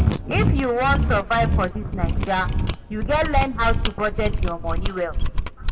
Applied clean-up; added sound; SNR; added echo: none; Mechanisms; -2 dB; reverberation time 2.3 s.